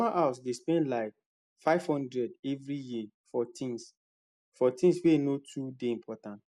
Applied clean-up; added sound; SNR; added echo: none; none; none; none.